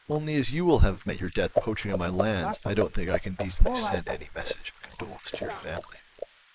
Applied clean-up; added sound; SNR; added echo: neural mask model Resemble Enhance denoiser.